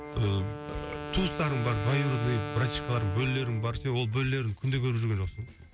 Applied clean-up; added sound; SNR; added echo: none; Wind instrument, woodwind instrument + Burping, eructation; 10 dB; none.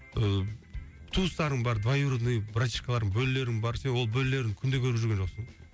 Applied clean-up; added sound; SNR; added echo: none; none; none; none.